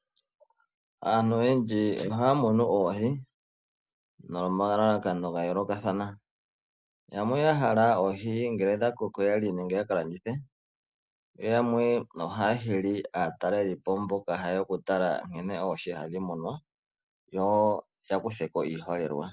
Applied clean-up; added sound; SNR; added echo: none; none; none; none.